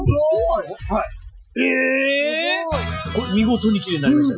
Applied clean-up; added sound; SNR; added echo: classical method Wiener filter.